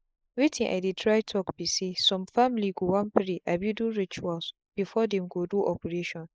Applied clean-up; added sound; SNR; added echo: neural mask model Resemble Enhance denoiser.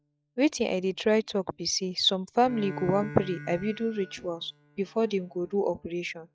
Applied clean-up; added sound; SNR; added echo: classical method log-MMSE.